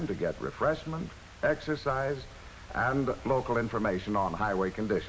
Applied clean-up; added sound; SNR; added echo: none; none; none; none.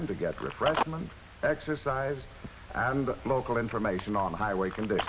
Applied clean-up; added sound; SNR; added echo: none; Telephone; 10 dB; none.